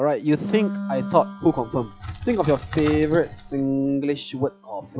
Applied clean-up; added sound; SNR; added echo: classical method log-MMSE.